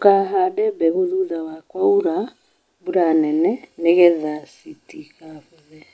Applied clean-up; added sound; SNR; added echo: none; none; none; none.